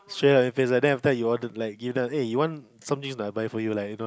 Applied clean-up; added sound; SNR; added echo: none; none; none; none.